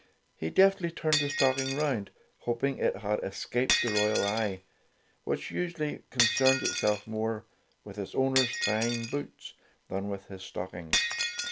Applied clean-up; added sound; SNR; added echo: none; Shatter; 4 dB; none.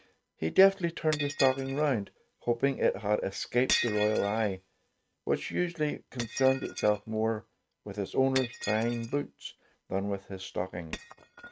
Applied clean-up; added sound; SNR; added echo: neural mask model RNNoise.